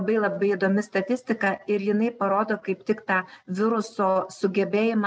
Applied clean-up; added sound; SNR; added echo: none; none; none; none.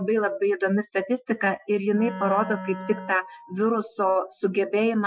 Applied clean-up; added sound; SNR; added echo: classical method Wiener filter.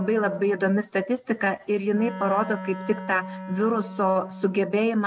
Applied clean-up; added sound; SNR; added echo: none; Wind instrument, woodwind instrument; 13 dB; none.